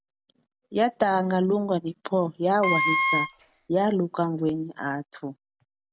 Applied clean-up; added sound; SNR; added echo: none; Wind instrument, woodwind instrument; -1 dB; none.